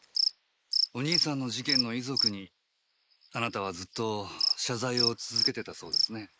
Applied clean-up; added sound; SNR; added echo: neural mask model Resemble Enhance denoiser.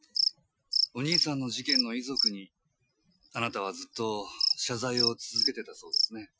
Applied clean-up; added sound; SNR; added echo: classical method Wiener filter.